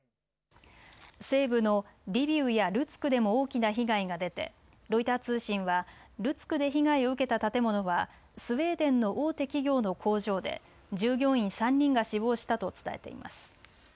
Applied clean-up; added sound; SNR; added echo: none; none; none; none.